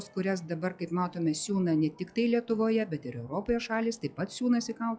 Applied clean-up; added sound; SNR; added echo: classical method log-MMSE.